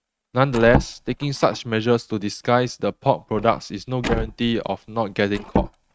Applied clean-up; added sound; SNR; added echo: neural mask model RNNoise.